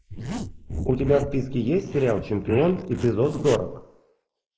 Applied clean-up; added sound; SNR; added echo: neural mask model Resemble Enhance denoiser.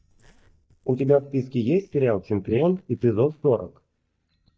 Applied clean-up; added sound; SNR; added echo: neural mask model DeepFilterNet 3.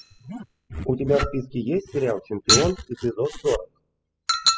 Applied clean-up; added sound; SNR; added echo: classical method spectral subtraction.